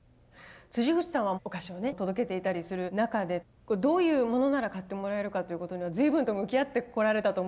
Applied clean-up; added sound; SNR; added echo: none; none; none; none.